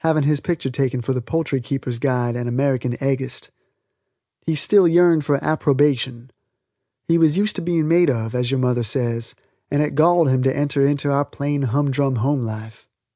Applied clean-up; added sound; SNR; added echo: none; none; none; none.